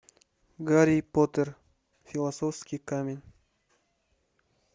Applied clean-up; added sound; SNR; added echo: none; none; none; none.